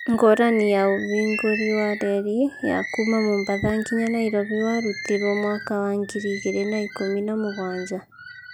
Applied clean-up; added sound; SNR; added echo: none; Bird; 11 dB; none.